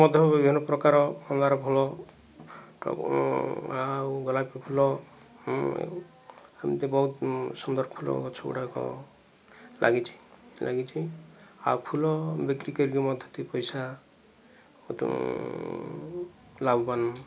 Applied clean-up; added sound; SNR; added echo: none; none; none; none.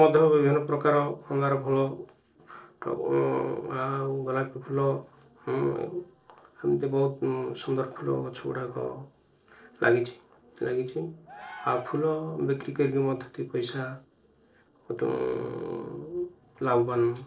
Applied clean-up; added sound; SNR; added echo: neural separator model SepFormer DNS4.